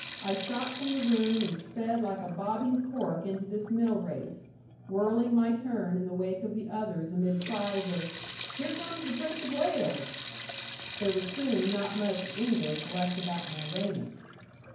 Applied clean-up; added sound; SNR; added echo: none; Sink (filling or washing); 5 dB; reverberation time 0.9 s.